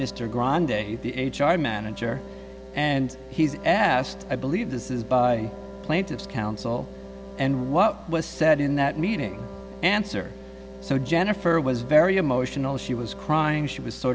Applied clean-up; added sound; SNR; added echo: none; Wind instrument, woodwind instrument + Wind instrument, woodwind instrument; 16 dB; none.